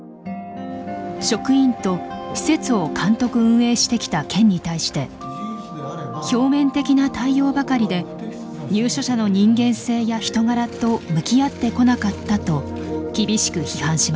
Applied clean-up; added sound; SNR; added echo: none; none; none; none.